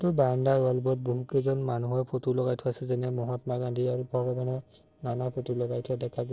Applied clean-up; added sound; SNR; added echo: neural separator model SepFormer DNS4.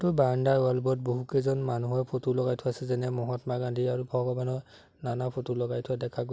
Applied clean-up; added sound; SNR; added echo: none; none; none; none.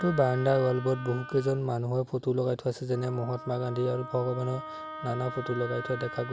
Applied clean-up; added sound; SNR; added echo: none; Wind instrument, woodwind instrument; 13 dB; none.